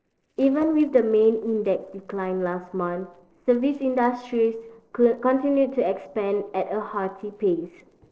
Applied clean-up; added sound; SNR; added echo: neural separator model SepFormer DNS4.